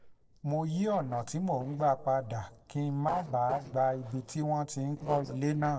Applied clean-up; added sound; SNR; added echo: neural separator model SepFormer DNS4.